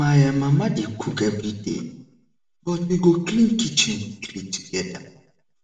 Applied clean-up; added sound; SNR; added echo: none; none; none; reverberation time 0.7 s.